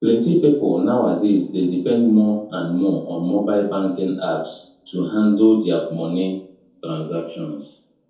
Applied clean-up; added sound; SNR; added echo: none; none; none; reverberation time 0.6 s.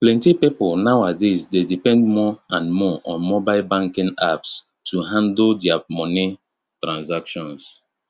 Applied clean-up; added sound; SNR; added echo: none; none; none; none.